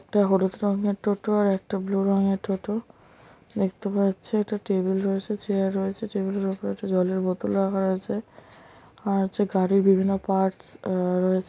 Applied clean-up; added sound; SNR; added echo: none; none; none; none.